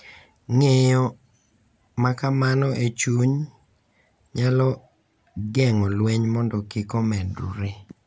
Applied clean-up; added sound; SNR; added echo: none; none; none; none.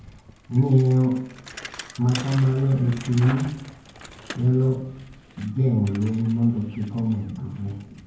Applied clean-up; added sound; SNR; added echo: none; Bicycle; 18 dB; reverberation time 0.9 s.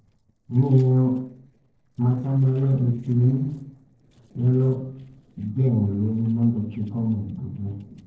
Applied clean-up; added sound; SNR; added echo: neural separator model SepFormer DNS4.